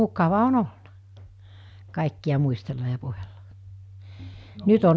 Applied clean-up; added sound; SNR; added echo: none; none; none; none.